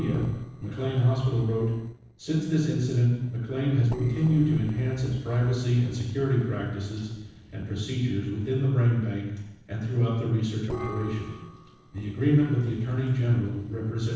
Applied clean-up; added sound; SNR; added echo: neural separator model SepFormer DNS4.